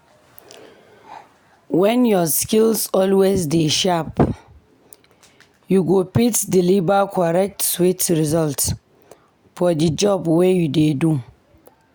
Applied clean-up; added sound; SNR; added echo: none; none; none; none.